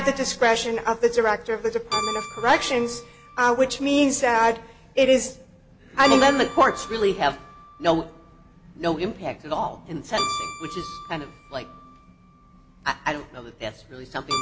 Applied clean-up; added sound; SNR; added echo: none; Keyboard (musical); 12 dB; none.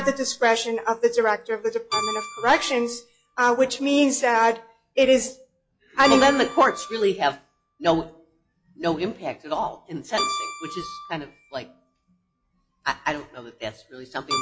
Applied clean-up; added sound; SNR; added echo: classical method log-MMSE.